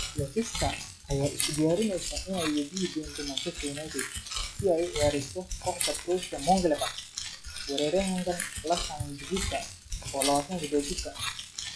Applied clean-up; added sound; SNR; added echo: classical method log-MMSE.